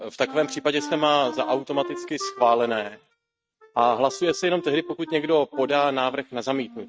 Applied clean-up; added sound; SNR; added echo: neural mask model RNNoise.